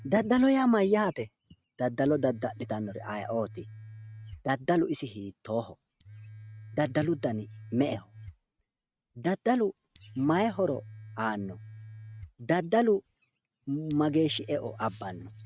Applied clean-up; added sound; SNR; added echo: neural mask model RNNoise.